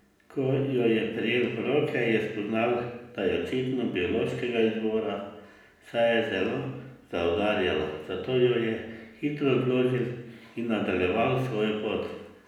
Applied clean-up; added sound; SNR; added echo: none; none; none; reverberation time 0.9 s.